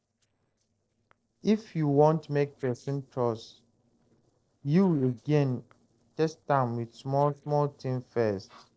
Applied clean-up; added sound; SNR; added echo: neural separator model SepFormer DNS4.